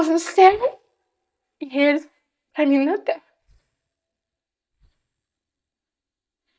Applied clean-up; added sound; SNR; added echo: neural mask model DeepFilterNet 3.